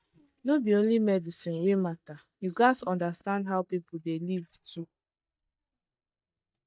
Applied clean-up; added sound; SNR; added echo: neural mask model DeepFilterNet 3.